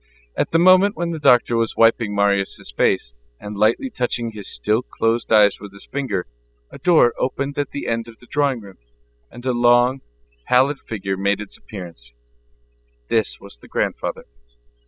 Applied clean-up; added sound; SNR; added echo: classical method spectral subtraction.